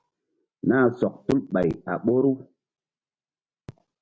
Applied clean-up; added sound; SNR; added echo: none; none; none; none.